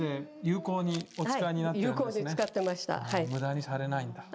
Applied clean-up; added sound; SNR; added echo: none; Crumpling, crinkling; 18 dB; none.